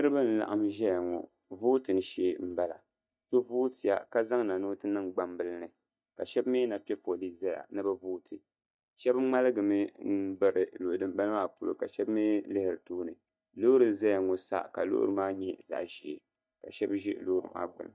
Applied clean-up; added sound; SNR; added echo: neural mask model DeepFilterNet 3.